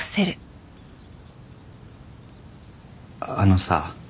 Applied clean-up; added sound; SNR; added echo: none; none; none; none.